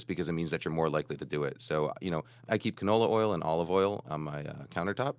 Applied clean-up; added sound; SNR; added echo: none; none; none; none.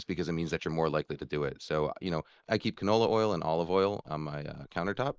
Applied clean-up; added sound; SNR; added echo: neural mask model Resemble Enhance denoiser.